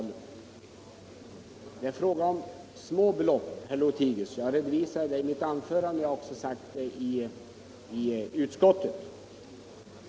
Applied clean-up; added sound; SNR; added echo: none; none; none; none.